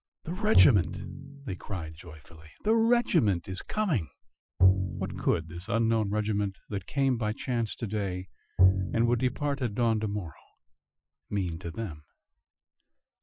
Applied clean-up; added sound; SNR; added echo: classical method Wiener filter.